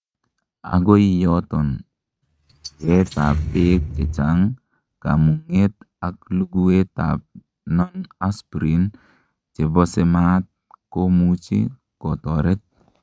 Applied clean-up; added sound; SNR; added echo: neural mask model RNNoise.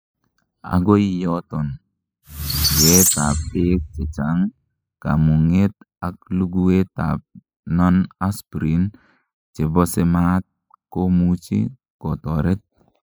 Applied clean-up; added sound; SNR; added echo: classical method spectral subtraction.